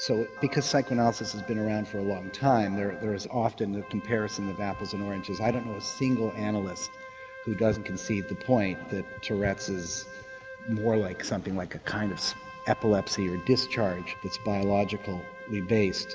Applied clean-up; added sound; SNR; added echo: none; Wind instrument, woodwind instrument; 15 dB; none.